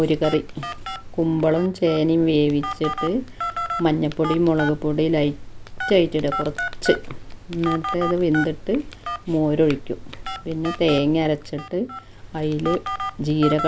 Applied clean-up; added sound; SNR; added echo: none; Telephone; 9 dB; none.